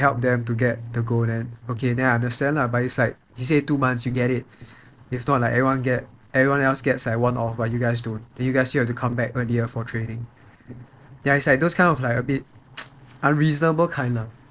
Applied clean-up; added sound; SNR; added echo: neural separator model SepFormer DNS4.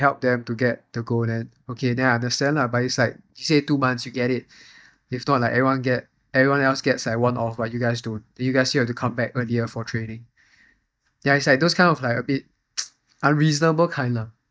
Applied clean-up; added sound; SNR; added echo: neural mask model DeepFilterNet 3.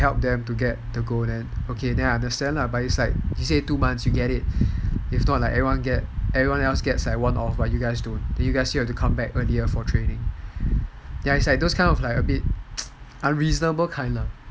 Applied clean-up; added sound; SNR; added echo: none; Piano; 20 dB; none.